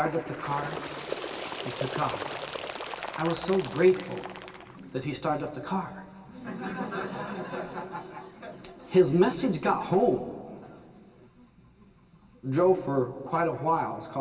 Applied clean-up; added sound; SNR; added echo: none; Bird; 12 dB; reverberation time 2.3 s.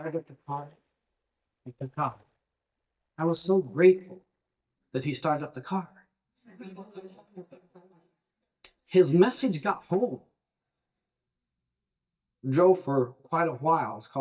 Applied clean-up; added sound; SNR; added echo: neural mask model DeepFilterNet 3.